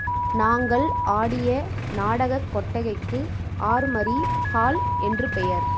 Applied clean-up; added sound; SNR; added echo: none; Idling / Engine starting / Motorcycle / Accelerating, revving, vroom + Alarm; 1 dB; none.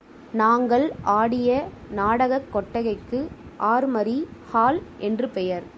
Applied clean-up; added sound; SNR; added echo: none; none; none; none.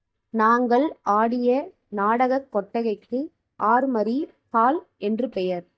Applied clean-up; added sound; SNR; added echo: neural mask model DeepFilterNet 3.